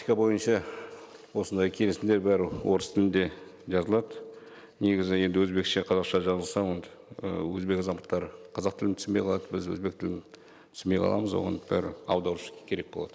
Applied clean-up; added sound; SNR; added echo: none; none; none; none.